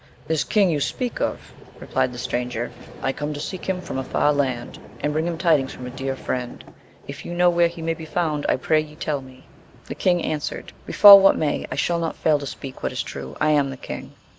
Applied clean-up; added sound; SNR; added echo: none; Vehicle; 20 dB; none.